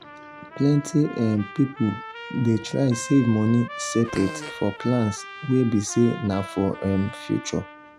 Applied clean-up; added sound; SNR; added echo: none; Fart + Trumpet; 14 dB; none.